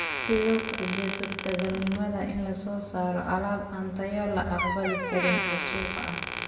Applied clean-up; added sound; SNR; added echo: none; Door; 5 dB; reverberation time 1.1 s.